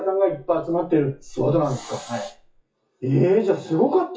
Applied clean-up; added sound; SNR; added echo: classical method WPE with log-MMSE.